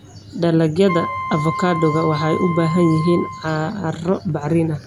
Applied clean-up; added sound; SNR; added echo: none; Wind instrument, woodwind instrument; 8 dB; none.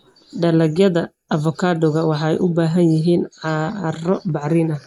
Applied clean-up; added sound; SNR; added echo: neural mask model Resemble Enhance denoiser.